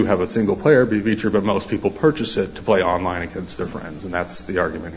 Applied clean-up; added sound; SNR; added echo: none; none; none; none.